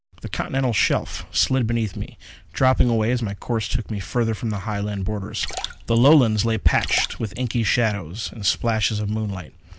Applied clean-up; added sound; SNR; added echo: none; Splash, splatter; 11 dB; none.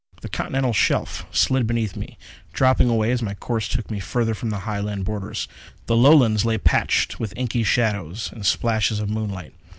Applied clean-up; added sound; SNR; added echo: none; none; none; none.